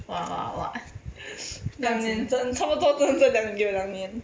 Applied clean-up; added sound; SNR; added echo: none; none; none; none.